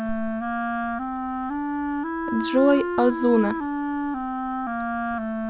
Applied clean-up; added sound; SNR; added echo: none; Wind instrument, woodwind instrument; 1 dB; none.